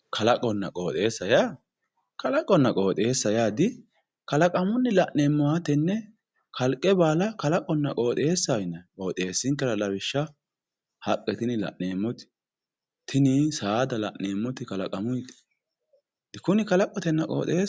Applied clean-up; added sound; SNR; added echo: none; none; none; none.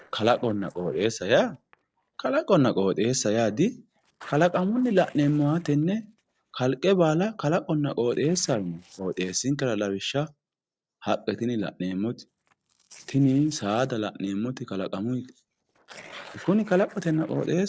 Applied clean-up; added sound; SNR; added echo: neural separator model SepFormer DNS4.